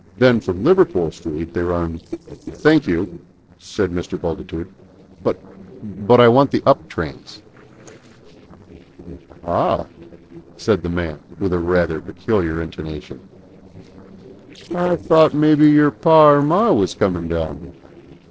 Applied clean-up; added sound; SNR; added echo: neural separator model SepFormer DNS4.